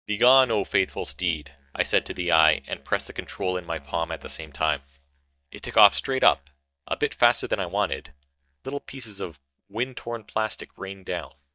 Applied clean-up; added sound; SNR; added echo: neural mask model DeepFilterNet 3.